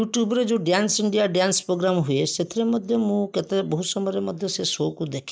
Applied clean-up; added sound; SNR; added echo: neural mask model DeepFilterNet 3.